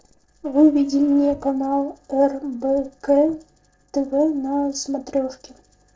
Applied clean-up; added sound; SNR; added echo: neural separator model SepFormer DNS4.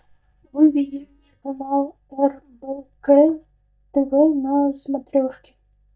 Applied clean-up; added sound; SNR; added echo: neural mask model DeepFilterNet 3.